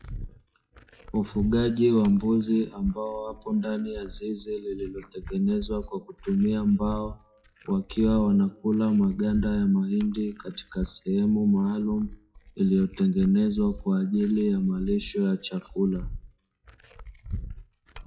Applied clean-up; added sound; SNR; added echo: classical method WPE with log-MMSE.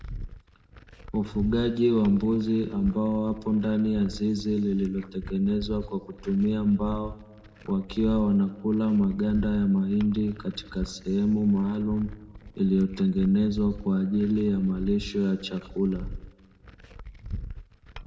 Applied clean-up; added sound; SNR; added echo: none; Glass; 14 dB; reverberation time 1.1 s.